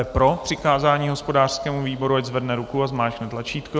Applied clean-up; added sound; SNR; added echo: none; none; none; none.